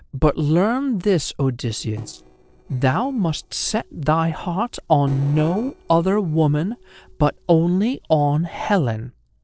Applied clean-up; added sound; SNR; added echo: neural separator model SepFormer DNS4.